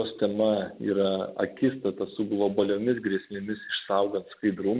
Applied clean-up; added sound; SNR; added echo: none; none; none; none.